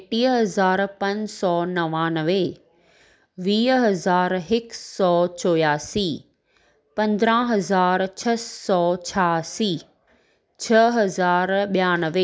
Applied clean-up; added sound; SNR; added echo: none; none; none; none.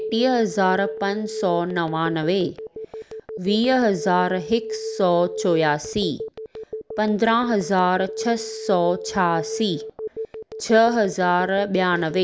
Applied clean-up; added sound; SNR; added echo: none; Telephone; 10 dB; none.